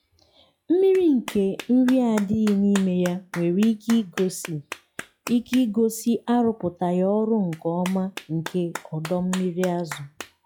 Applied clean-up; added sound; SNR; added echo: classical method log-MMSE.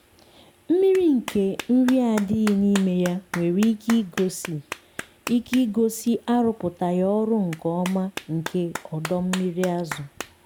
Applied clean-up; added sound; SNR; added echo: none; Clapping; 15 dB; none.